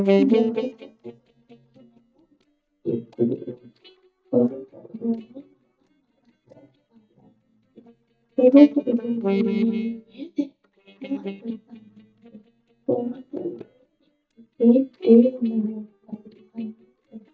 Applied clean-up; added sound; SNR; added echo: neural mask model DeepFilterNet 3.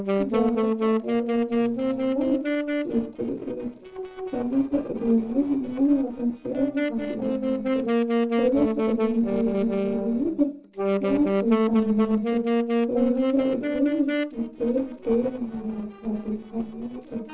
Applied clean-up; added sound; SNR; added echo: neural separator model SepFormer DNS4.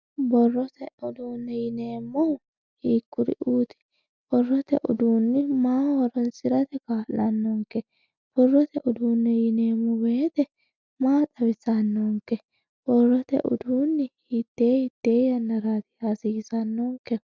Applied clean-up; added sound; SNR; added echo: none; none; none; none.